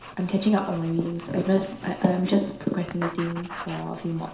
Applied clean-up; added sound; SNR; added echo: none; Writing; 15 dB; reverberation time 0.7 s.